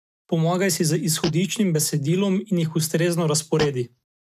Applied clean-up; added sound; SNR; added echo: neural mask model RNNoise.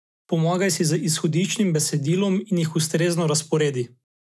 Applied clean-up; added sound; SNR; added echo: none; none; none; none.